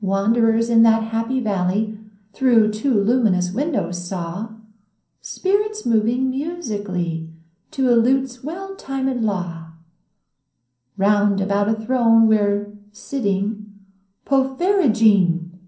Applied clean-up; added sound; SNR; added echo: none; none; none; reverberation time 0.6 s.